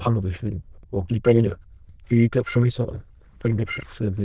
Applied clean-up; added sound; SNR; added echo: neural diffusion model UNIVERSE++.